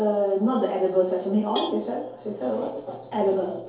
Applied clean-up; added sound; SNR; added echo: none; Cowbell; 14 dB; reverberation time 2.4 s.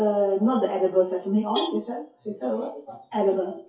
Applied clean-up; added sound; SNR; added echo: classical method WPE with log-MMSE.